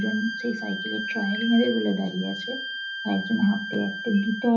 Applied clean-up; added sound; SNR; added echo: none; Wind instrument, woodwind instrument; 7 dB; reverberation time 0.3 s.